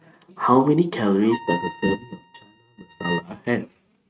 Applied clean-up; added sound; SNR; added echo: neural mask model RNNoise.